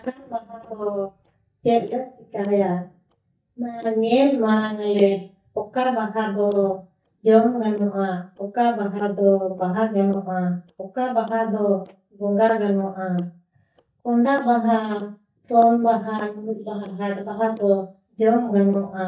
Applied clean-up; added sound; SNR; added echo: neural mask model DeepFilterNet 3.